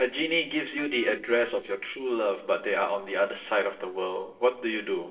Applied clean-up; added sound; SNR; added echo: neural separator model SepFormer DNS4.